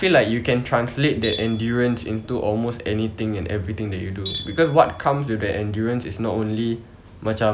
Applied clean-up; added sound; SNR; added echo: none; Tools; 16 dB; none.